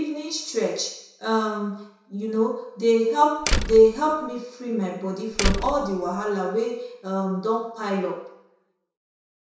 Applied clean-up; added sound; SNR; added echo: none; Slam; 2 dB; reverberation time 0.7 s.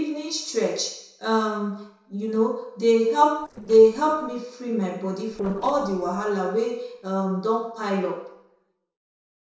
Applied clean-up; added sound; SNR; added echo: neural separator model SepFormer DNS4.